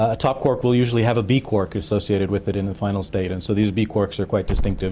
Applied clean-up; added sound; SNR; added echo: none; Growling / Hiss; 12 dB; none.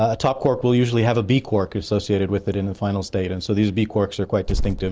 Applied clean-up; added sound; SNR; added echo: neural separator model SepFormer DNS4.